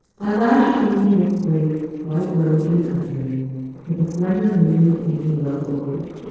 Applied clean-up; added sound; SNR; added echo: neural separator model SepFormer DNS4.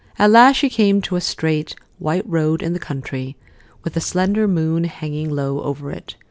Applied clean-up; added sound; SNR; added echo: none; none; none; none.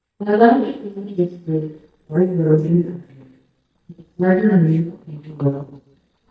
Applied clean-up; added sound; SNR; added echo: neural mask model DeepFilterNet 3.